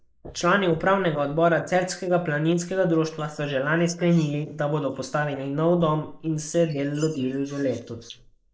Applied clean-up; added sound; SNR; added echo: neural mask model Resemble Enhance denoiser.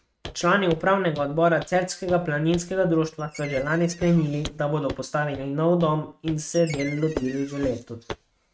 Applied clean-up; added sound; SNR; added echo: neural mask model RNNoise.